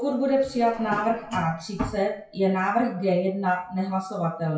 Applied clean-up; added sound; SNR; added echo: classical method WPE with log-MMSE.